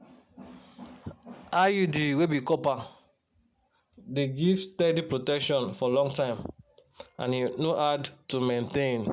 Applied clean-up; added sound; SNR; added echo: none; none; none; none.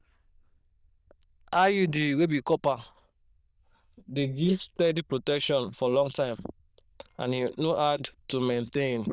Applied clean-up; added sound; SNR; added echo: neural diffusion model UNIVERSE++.